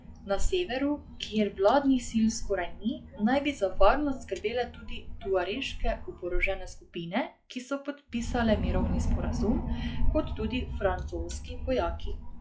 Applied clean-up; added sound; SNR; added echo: classical method log-MMSE.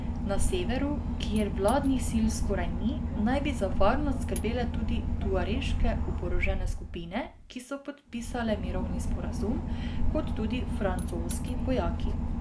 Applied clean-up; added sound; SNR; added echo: none; Engine / Boat, Water vehicle; -3 dB; none.